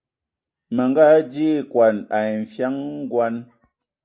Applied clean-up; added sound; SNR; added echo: none; none; none; none.